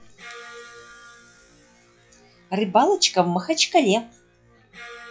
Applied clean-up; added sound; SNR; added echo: classical method log-MMSE.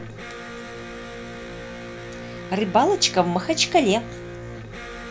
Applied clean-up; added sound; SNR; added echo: none; Electric guitar; 11 dB; none.